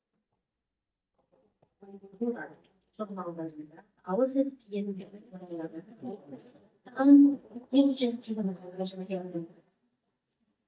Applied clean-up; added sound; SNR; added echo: neural mask model DeepFilterNet 3.